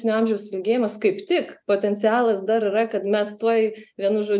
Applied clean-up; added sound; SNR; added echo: none; none; none; none.